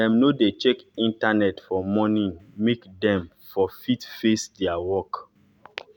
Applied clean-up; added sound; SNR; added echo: none; none; none; none.